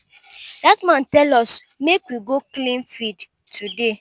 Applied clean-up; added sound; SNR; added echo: none; none; none; none.